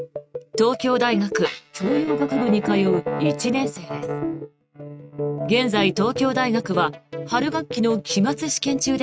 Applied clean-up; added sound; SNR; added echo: neural mask model RNNoise.